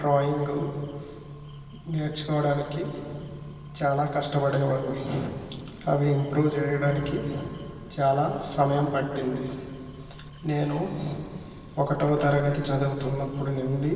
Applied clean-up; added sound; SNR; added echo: none; Accelerating, revving, vroom; 16 dB; reverberation time 2.5 s.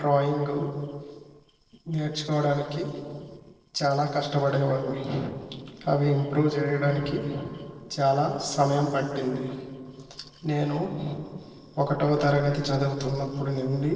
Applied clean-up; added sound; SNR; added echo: neural separator model SepFormer DNS4.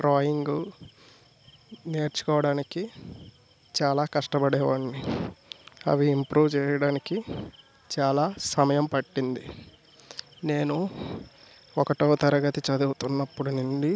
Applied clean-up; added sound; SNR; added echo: none; none; none; none.